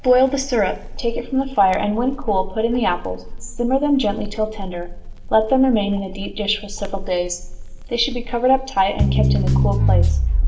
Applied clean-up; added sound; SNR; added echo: none; Crackle; 2 dB; reverberation time 0.6 s.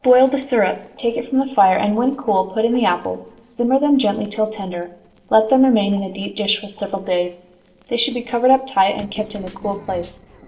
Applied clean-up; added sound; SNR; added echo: neural separator model SepFormer DNS4.